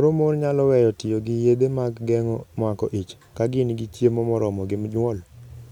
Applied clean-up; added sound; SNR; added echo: none; none; none; none.